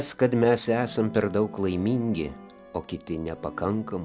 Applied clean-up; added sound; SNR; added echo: none; none; none; none.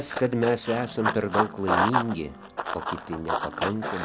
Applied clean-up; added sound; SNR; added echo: none; Run; 1 dB; none.